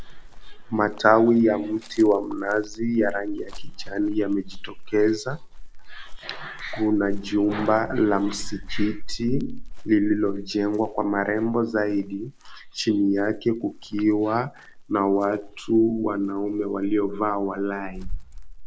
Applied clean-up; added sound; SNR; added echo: none; Chirp, tweet; 8 dB; none.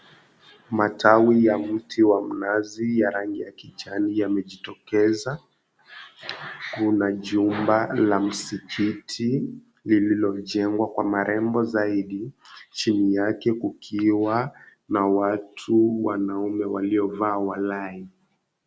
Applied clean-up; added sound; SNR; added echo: none; none; none; none.